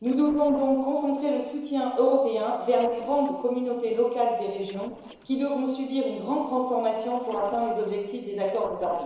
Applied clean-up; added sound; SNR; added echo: neural separator model SepFormer DNS4.